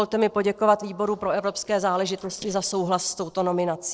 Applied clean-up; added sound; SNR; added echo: neural separator model SepFormer DNS4.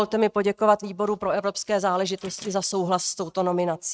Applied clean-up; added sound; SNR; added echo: neural mask model RNNoise.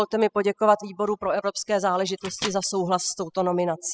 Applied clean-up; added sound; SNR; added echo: classical method spectral subtraction.